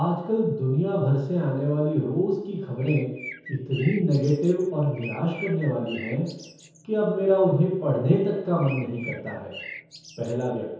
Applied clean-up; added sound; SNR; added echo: none; Bird; 16 dB; reverberation time 0.9 s.